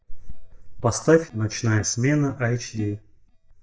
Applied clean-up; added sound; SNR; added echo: neural mask model DeepFilterNet 3.